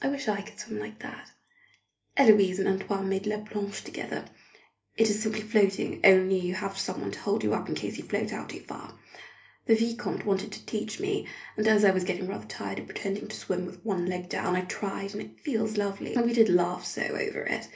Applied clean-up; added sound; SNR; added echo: none; none; none; reverberation time 0.3 s.